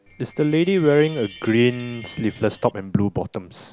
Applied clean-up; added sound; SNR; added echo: none; Chime; 17 dB; none.